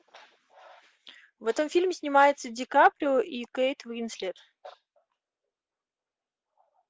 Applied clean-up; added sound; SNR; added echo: none; none; none; none.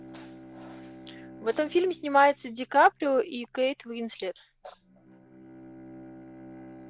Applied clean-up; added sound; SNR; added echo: none; Bowed string instrument; 19 dB; none.